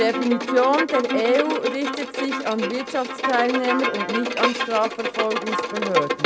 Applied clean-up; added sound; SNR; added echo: none; Bowed string instrument; 2 dB; none.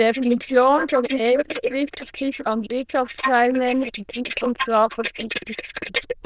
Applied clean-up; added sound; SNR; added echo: neural diffusion model UNIVERSE++.